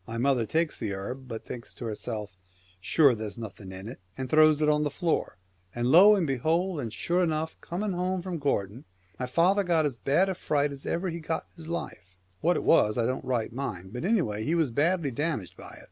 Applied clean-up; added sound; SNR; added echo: none; none; none; none.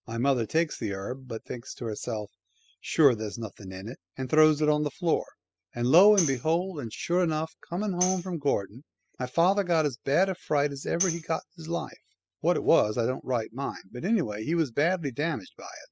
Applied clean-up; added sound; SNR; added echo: classical method spectral subtraction.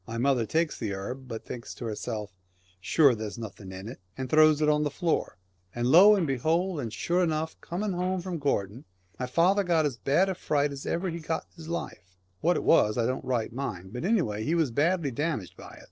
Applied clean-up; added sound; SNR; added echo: neural separator model SepFormer DNS4.